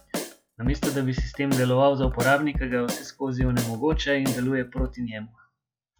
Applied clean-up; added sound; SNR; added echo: classical method log-MMSE.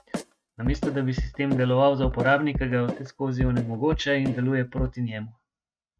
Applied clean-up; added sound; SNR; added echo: neural mask model RNNoise.